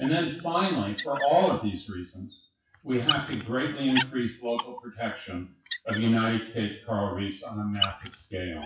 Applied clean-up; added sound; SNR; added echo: classical method WPE with log-MMSE.